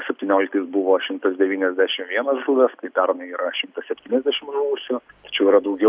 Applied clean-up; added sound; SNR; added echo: none; none; none; none.